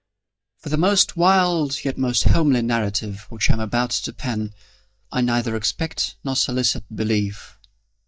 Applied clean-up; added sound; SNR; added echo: neural mask model DeepFilterNet 3.